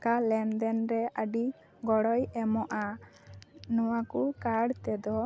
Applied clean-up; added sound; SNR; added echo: none; none; none; none.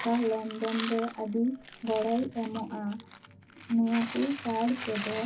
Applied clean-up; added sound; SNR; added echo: none; Coin (dropping); 11 dB; reverberation time 0.3 s.